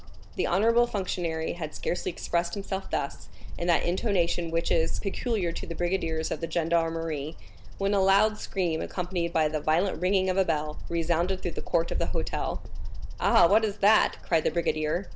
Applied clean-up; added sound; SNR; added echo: none; Bird vocalization, bird call, bird song; 3 dB; none.